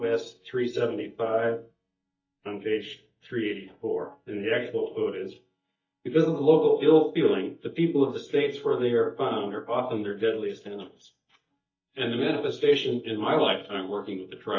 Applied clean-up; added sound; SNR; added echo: neural mask model DeepFilterNet 3.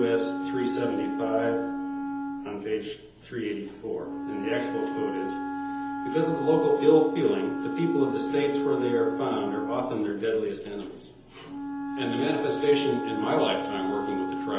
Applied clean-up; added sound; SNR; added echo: none; Wind instrument, woodwind instrument; 5 dB; reverberation time 0.8 s.